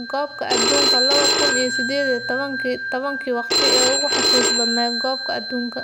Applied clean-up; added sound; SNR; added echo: none; Telephone; -4 dB; none.